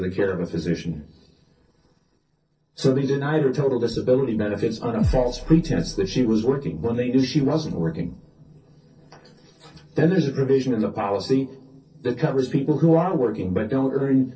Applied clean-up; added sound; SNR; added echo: neural separator model SepFormer DNS4.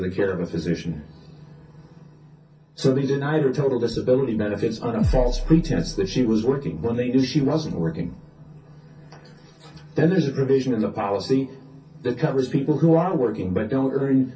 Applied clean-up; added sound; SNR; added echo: none; Bass drum; 5 dB; reverberation time 0.3 s.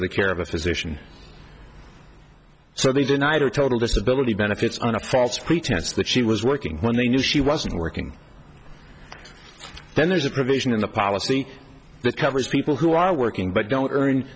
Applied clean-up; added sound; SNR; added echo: none; none; none; none.